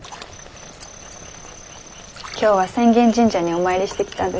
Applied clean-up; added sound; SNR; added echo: none; none; none; none.